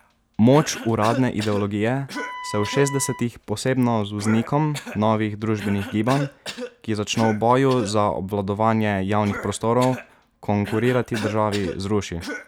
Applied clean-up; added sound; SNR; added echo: none; Cough + Wind instrument, woodwind instrument; 14 dB; none.